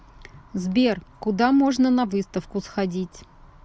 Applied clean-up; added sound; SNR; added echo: none; none; none; none.